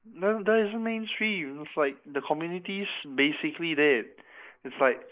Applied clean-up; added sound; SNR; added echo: neural mask model Resemble Enhance denoiser.